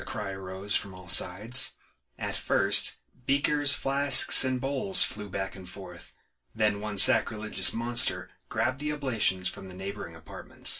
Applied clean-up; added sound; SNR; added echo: none; none; none; reverberation time 0.2 s.